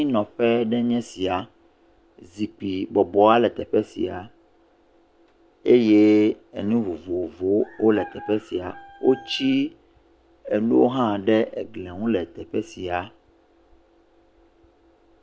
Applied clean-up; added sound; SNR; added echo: none; none; none; none.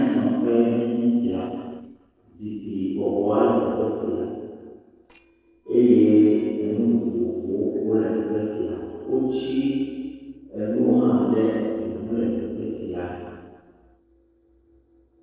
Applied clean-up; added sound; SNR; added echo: neural separator model SepFormer DNS4.